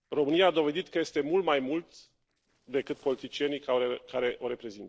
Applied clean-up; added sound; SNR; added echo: neural separator model SepFormer DNS4.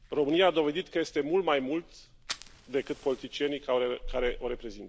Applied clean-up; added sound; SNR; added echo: none; Fire; 15 dB; none.